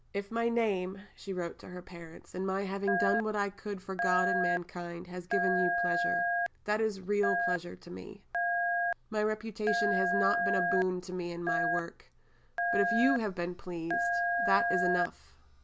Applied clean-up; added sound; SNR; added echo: none; Telephone; -2 dB; none.